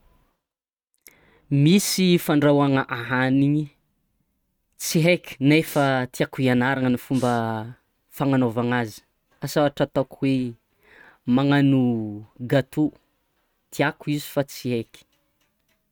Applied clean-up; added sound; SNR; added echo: neural mask model RNNoise.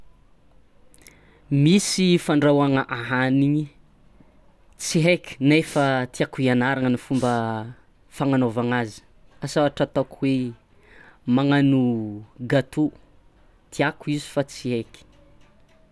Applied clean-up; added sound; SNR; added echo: none; Breathing; 19 dB; none.